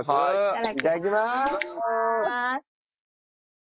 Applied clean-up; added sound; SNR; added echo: neural mask model Resemble Enhance denoiser.